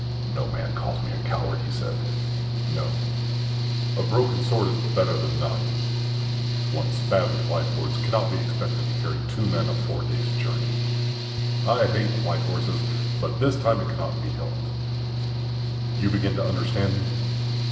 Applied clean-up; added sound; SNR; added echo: none; Mechanical fan / Engine; -5 dB; reverberation time 2.0 s.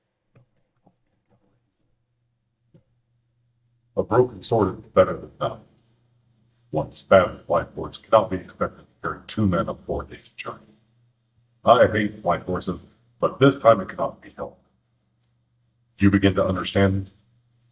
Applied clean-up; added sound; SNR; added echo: neural mask model DeepFilterNet 3.